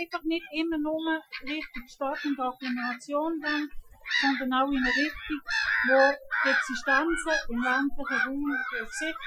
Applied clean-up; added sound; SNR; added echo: classical method Wiener filter.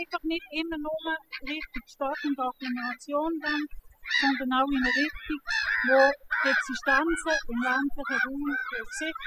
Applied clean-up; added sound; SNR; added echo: classical method spectral subtraction.